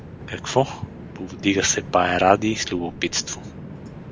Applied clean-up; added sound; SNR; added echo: none; Train; 14 dB; none.